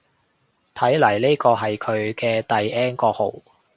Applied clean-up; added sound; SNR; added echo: none; none; none; none.